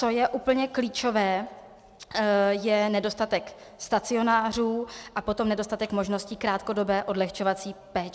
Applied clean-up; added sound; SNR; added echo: none; none; none; none.